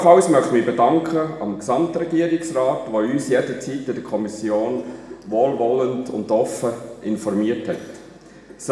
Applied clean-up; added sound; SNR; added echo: none; none; none; reverberation time 1.3 s.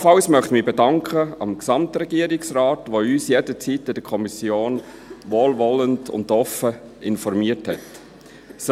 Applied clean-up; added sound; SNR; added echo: none; none; none; none.